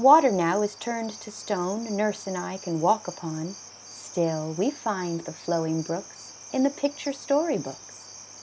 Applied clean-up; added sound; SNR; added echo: none; Cricket; 17 dB; none.